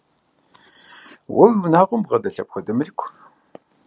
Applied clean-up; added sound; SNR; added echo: none; none; none; none.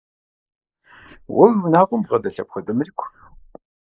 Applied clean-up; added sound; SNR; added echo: neural mask model Resemble Enhance denoiser.